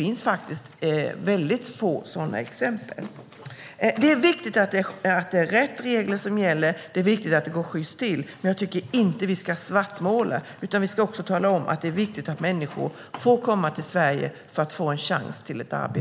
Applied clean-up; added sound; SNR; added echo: none; none; none; none.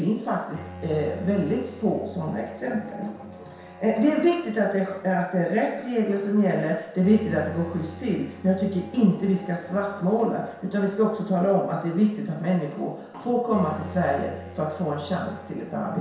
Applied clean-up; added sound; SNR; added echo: none; Bowed string instrument; 17 dB; reverberation time 0.7 s.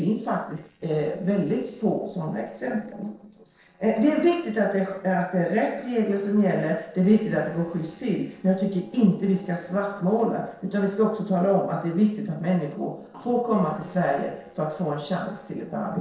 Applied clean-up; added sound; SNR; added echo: neural separator model SepFormer DNS4.